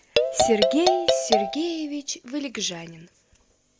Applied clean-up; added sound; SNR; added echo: none; Marimba, xylophone; -5 dB; none.